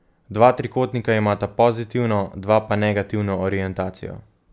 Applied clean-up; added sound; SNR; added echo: none; none; none; none.